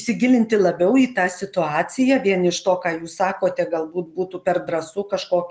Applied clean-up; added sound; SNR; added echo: none; none; none; none.